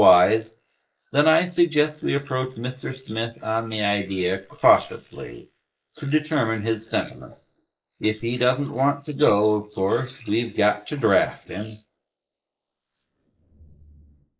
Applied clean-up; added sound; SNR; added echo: neural mask model Resemble Enhance denoiser.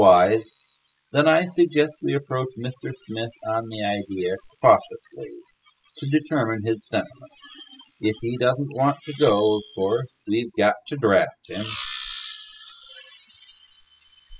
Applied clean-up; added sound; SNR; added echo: classical method spectral subtraction.